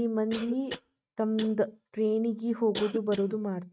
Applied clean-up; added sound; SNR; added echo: neural mask model RNNoise.